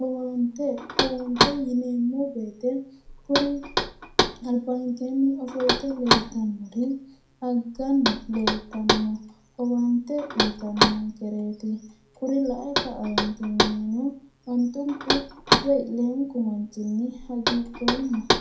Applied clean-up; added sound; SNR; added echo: none; Knock; 2 dB; reverberation time 0.4 s.